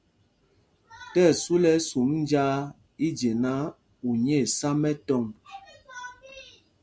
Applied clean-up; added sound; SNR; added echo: none; none; none; none.